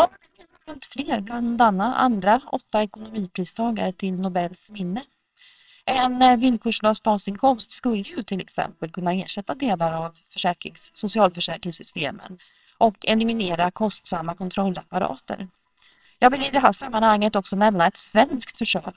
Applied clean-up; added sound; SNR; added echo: neural separator model SepFormer WHAMR!.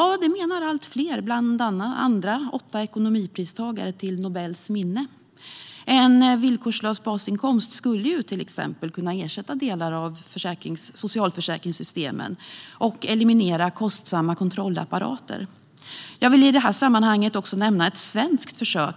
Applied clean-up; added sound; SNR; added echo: none; none; none; none.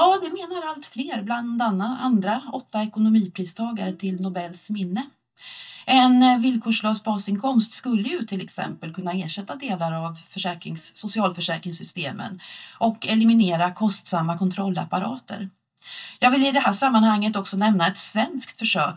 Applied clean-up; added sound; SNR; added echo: neural mask model DeepFilterNet 3.